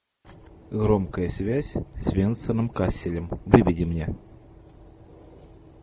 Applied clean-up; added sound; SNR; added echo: none; none; none; none.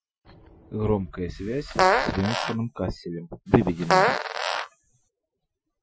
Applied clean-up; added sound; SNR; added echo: classical method Wiener filter.